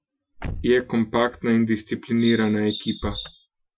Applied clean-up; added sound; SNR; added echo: classical method Wiener filter.